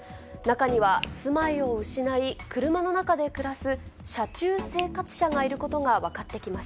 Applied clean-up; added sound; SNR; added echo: none; Finger snapping; 15 dB; none.